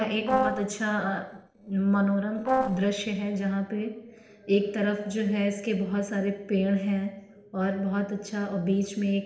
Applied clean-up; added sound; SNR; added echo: neural separator model SepFormer DNS4.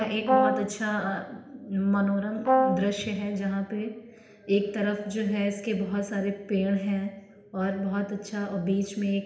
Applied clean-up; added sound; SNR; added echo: none; Brass instrument; -3 dB; reverberation time 0.8 s.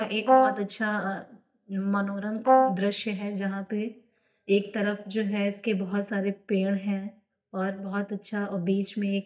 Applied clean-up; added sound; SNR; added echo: neural mask model DeepFilterNet 3.